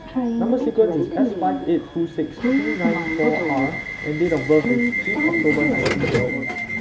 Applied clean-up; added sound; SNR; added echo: none; Subway, metro, underground / Alarm; -1 dB; none.